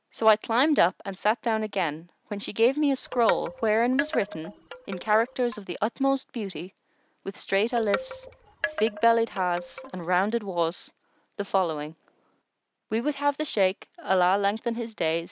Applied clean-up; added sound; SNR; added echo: none; Wind chime; 10 dB; none.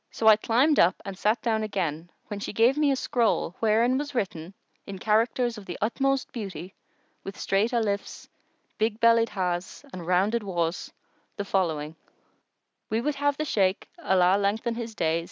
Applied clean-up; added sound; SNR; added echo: none; none; none; none.